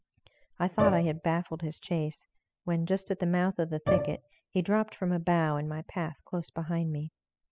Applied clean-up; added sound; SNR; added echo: classical method spectral subtraction.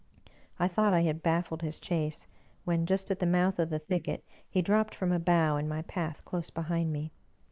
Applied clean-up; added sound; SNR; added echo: neural mask model Resemble Enhance denoiser.